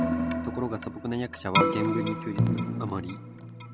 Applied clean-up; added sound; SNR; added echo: none; Keyboard (musical); -4 dB; none.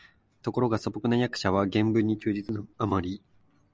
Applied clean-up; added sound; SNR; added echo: none; none; none; none.